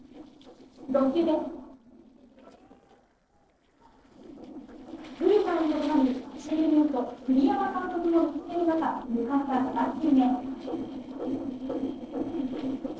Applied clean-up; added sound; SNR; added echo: neural separator model SepFormer DNS4.